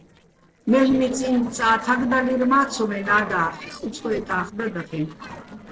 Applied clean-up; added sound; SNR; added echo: neural separator model SepFormer DNS4.